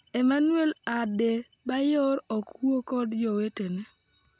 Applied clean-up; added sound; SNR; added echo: none; none; none; none.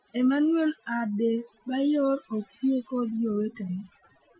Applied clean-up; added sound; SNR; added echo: classical method Wiener filter.